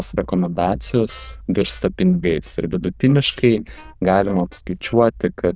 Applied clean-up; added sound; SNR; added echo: neural diffusion model UNIVERSE++.